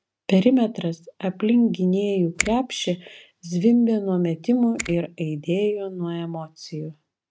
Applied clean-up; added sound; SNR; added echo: neural mask model RNNoise.